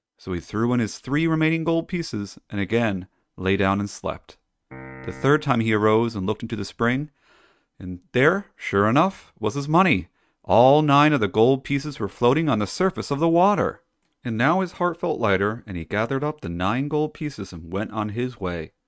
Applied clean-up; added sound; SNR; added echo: neural mask model RNNoise.